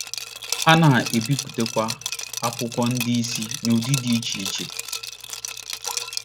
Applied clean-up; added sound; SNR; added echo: none; Liquid; 7 dB; none.